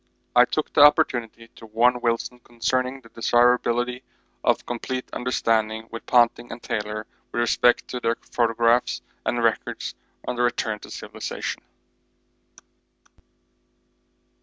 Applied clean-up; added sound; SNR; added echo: none; none; none; none.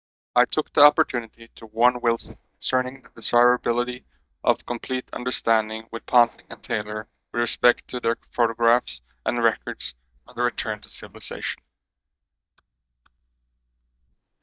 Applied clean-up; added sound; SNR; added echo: neural mask model DeepFilterNet 3.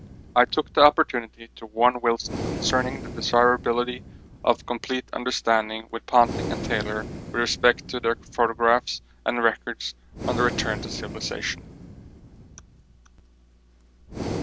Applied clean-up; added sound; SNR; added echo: none; Breathing; 11 dB; none.